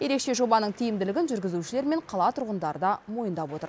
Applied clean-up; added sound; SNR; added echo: none; none; none; none.